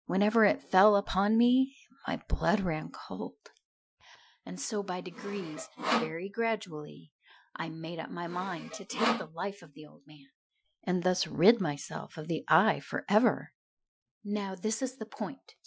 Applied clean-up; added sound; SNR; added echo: classical method Wiener filter.